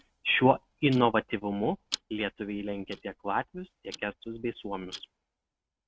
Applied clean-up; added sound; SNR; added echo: neural mask model RNNoise.